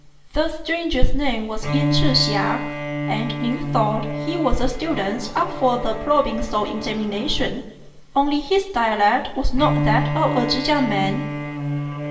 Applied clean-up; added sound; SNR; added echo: none; Bowed string instrument; 6 dB; reverberation time 0.7 s.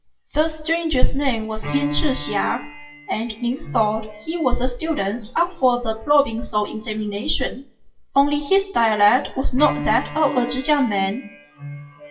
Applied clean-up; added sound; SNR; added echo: classical method WPE with log-MMSE.